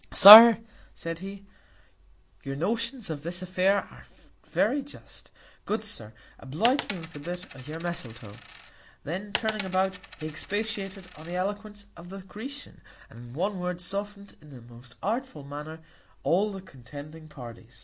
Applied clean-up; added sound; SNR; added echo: none; Coin (dropping); 9 dB; none.